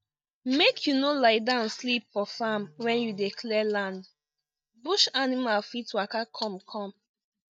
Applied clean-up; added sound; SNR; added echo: neural mask model DeepFilterNet 3.